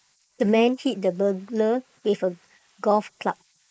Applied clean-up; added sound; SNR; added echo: neural mask model Resemble Enhance denoiser.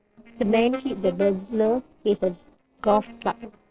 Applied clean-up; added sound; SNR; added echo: neural separator model SepFormer DNS4.